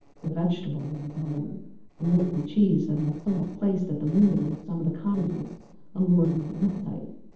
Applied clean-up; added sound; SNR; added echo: neural separator model SepFormer DNS4.